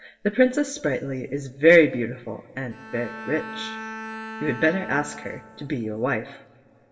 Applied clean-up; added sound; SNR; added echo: none; Bowed string instrument; 15 dB; reverberation time 2.1 s.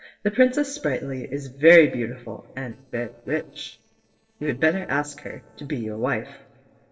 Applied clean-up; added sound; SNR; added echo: neural separator model SepFormer DNS4.